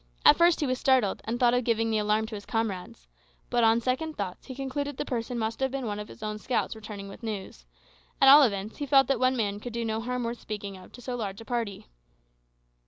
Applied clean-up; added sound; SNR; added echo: none; none; none; none.